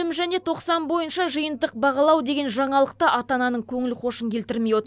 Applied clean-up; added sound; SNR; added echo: none; none; none; none.